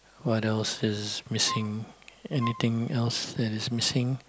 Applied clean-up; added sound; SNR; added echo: none; Wind instrument, woodwind instrument; 10 dB; none.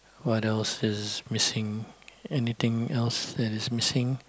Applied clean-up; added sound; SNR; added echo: none; none; none; none.